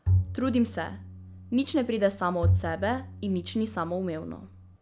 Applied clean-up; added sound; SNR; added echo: none; Bowed string instrument; 2 dB; none.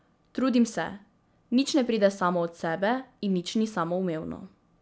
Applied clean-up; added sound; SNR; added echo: none; none; none; none.